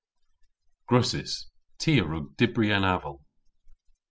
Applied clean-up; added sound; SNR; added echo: classical method spectral subtraction.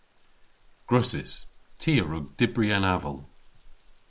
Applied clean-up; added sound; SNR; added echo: none; Rain; 19 dB; none.